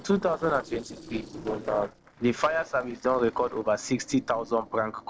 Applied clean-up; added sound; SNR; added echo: neural separator model SepFormer DNS4.